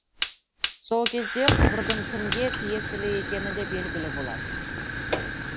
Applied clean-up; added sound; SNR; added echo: none; Fire; -3 dB; none.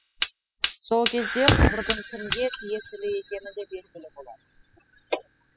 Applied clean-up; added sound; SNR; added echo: classical method spectral subtraction.